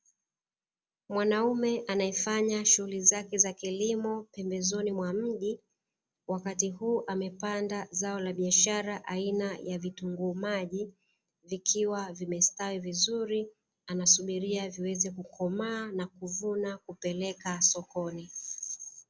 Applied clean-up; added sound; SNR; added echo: none; none; none; none.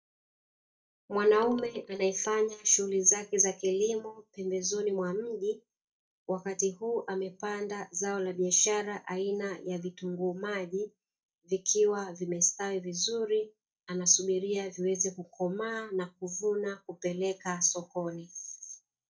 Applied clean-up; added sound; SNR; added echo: neural mask model DeepFilterNet 3.